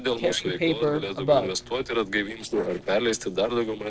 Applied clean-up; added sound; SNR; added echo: neural separator model SepFormer DNS4.